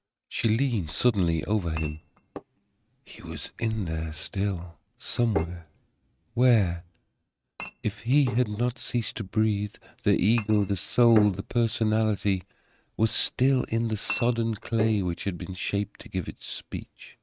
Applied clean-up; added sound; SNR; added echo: neural mask model RNNoise.